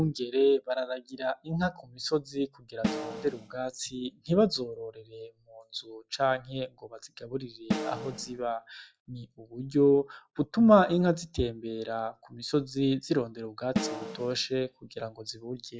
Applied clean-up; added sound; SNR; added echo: classical method log-MMSE.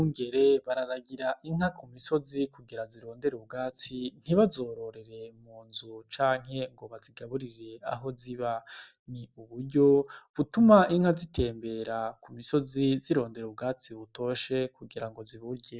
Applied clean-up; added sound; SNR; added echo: none; none; none; none.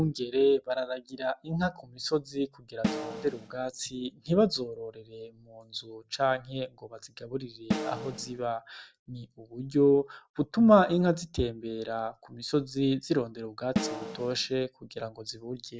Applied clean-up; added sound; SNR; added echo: none; Snare drum; 4 dB; none.